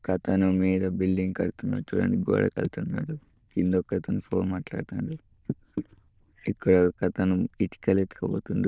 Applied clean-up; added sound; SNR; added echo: neural diffusion model UNIVERSE++.